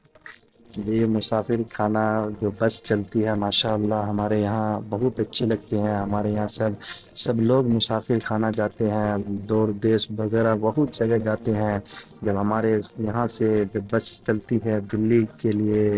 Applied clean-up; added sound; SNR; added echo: neural separator model SepFormer DNS4.